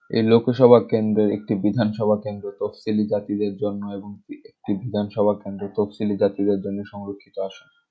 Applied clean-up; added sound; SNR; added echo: none; none; none; none.